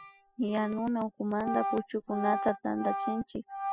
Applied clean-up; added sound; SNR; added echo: classical method spectral subtraction.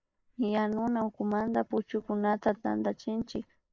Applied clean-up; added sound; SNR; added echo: neural mask model Resemble Enhance denoiser.